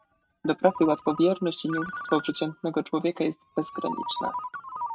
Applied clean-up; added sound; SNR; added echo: neural mask model RNNoise.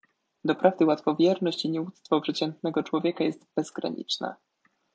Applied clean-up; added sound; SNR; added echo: none; none; none; none.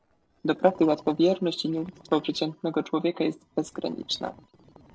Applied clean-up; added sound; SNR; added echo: neural separator model SepFormer DNS4.